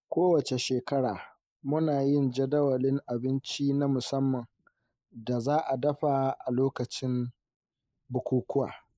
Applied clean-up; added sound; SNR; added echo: neural mask model Resemble Enhance denoiser.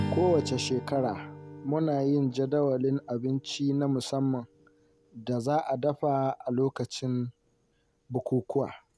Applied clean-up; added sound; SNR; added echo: none; Strum; 13 dB; none.